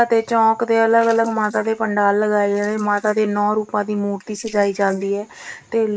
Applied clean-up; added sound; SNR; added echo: neural mask model Resemble Enhance denoiser.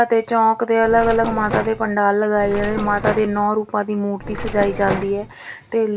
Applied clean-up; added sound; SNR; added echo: none; Mechanisms; 8 dB; none.